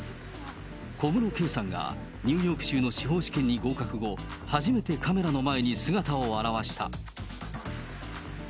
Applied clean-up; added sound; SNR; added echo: none; none; none; none.